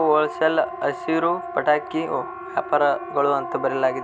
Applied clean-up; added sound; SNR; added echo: none; Siren; 10 dB; none.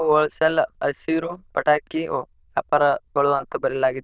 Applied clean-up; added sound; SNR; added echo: neural diffusion model UNIVERSE++.